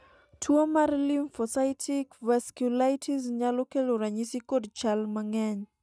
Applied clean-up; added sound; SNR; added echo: neural mask model DeepFilterNet 3.